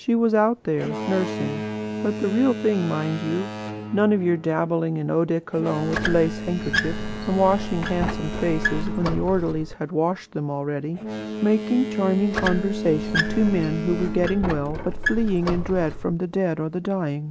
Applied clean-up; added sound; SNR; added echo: none; Boat, Water vehicle + Squeak; 6 dB; none.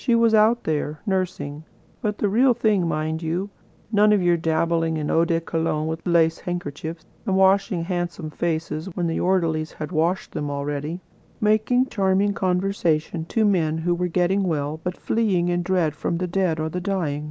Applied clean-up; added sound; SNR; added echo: none; none; none; none.